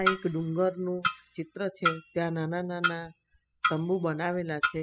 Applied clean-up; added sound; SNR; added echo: classical method spectral subtraction.